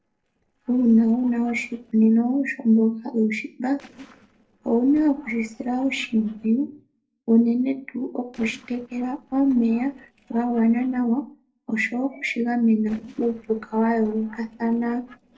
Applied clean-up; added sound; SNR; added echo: neural separator model SepFormer DNS4.